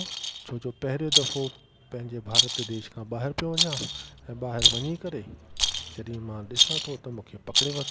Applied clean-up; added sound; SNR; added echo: none; Rattle; -5 dB; none.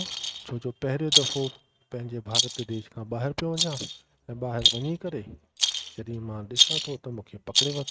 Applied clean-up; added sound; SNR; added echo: neural mask model RNNoise.